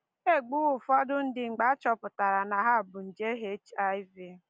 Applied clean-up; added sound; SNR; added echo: none; none; none; none.